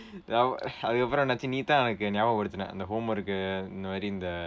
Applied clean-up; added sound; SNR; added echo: none; none; none; none.